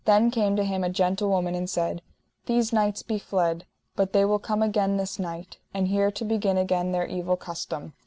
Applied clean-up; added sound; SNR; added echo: none; none; none; none.